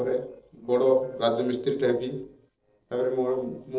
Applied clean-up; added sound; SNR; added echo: neural separator model SepFormer DNS4.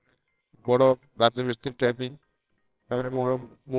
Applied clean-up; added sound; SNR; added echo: neural separator model SepFormer WHAMR!.